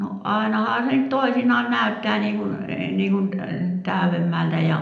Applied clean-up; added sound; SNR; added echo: none; none; none; reverberation time 0.7 s.